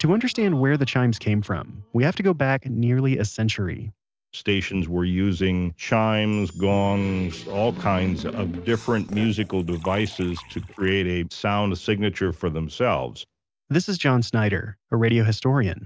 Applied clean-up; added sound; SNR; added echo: neural separator model SepFormer DNS4.